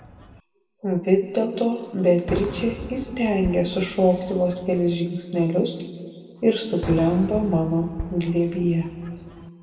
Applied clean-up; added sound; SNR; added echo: none; Fireworks; 15 dB; reverberation time 2.0 s.